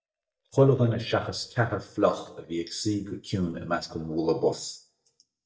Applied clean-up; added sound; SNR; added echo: neural mask model DeepFilterNet 3.